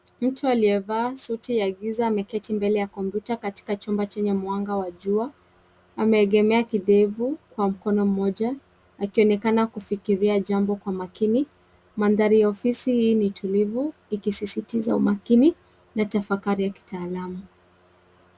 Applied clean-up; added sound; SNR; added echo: none; none; none; none.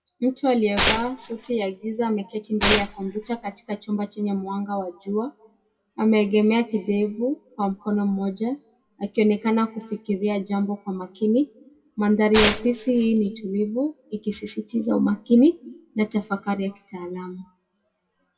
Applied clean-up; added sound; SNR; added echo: classical method WPE with log-MMSE.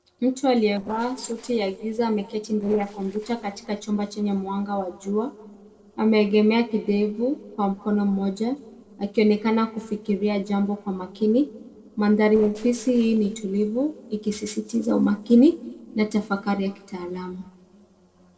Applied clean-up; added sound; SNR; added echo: neural separator model SepFormer DNS4.